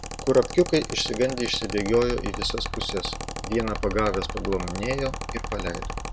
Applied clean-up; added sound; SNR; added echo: none; Mechanical fan; 6 dB; none.